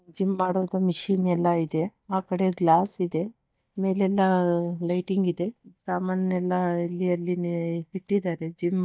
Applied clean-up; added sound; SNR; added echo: neural mask model DeepFilterNet 3.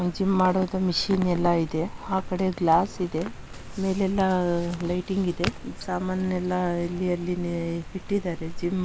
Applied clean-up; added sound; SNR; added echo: none; Rain; 12 dB; none.